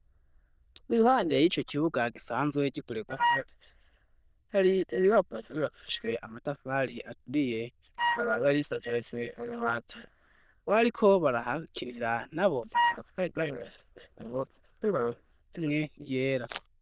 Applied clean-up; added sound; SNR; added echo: neural diffusion model UNIVERSE++.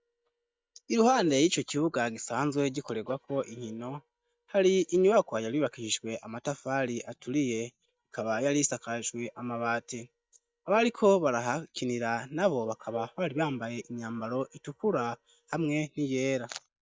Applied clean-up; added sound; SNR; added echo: neural mask model DeepFilterNet 3.